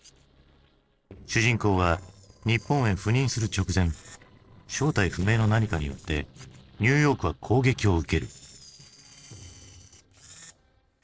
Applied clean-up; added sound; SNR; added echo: neural separator model SepFormer DNS4.